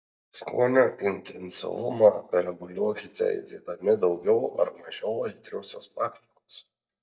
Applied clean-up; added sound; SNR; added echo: neural mask model DeepFilterNet 3.